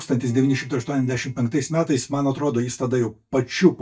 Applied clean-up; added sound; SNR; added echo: neural mask model DeepFilterNet 3.